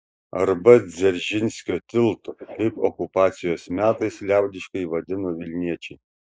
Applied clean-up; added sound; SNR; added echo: neural mask model Resemble Enhance denoiser.